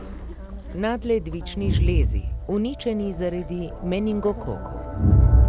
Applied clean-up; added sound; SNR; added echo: none; Crowd; -5 dB; none.